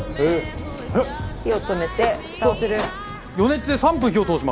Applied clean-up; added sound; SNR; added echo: none; Thunder / Rain; 16 dB; none.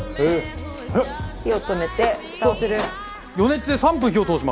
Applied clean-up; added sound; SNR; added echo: none; none; none; none.